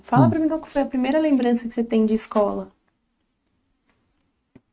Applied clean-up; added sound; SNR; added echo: neural mask model RNNoise.